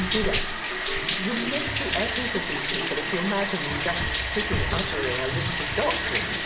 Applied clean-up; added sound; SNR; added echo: none; Bathtub (filling or washing); -2 dB; reverberation time 1.4 s.